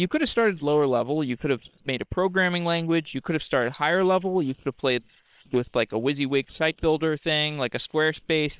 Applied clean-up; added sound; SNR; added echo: neural separator model SepFormer WHAM!.